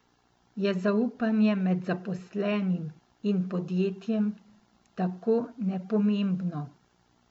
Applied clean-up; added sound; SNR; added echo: none; none; none; none.